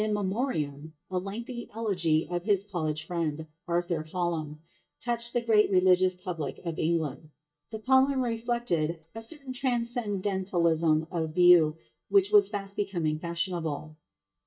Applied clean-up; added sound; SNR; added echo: neural mask model DeepFilterNet 3.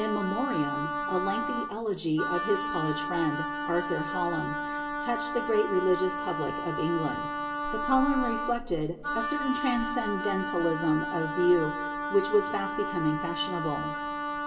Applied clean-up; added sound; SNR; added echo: none; Wind instrument, woodwind instrument; 3 dB; reverberation time 2.9 s.